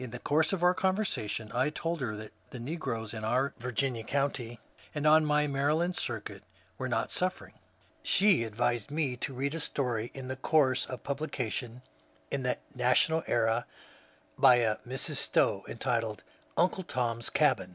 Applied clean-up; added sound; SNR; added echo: none; none; none; none.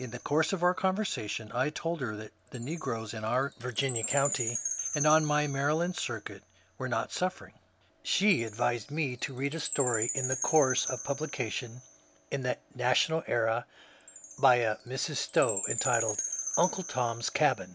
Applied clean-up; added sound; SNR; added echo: none; Chime; 8 dB; none.